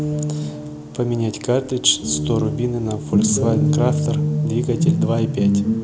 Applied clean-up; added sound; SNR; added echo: none; Guitar; -2 dB; none.